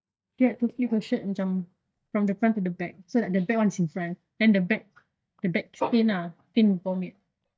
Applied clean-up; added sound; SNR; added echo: neural mask model DeepFilterNet 3.